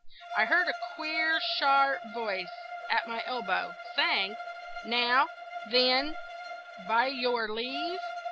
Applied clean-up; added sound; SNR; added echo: none; Bowed string instrument; 9 dB; none.